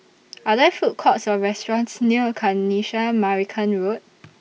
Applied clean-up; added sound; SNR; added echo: none; none; none; none.